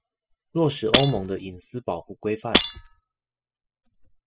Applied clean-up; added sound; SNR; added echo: classical method spectral subtraction.